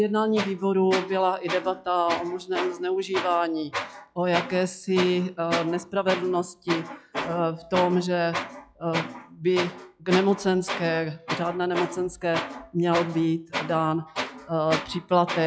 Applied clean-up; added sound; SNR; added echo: classical method log-MMSE.